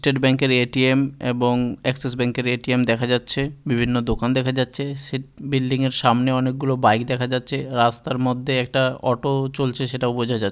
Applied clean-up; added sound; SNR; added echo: none; none; none; none.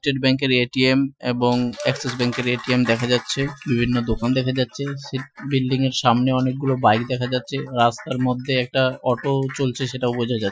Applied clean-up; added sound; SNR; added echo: classical method Wiener filter.